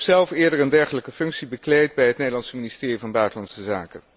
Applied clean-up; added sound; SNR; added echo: none; none; none; none.